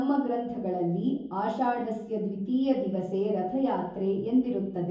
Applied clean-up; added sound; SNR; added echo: none; none; none; reverberation time 0.7 s.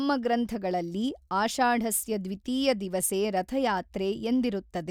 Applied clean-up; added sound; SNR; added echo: none; none; none; none.